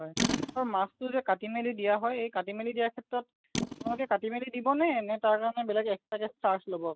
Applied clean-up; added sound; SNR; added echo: neural mask model RNNoise.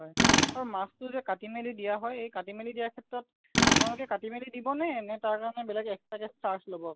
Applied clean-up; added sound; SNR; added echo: none; Tools; -3 dB; none.